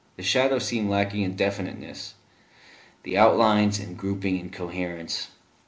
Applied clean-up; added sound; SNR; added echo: none; none; none; none.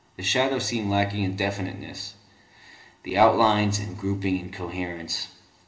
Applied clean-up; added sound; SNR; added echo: none; none; none; reverberation time 0.7 s.